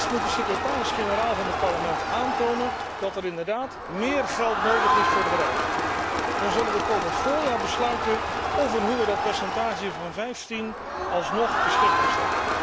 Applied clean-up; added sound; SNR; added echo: none; Crowd; -3 dB; none.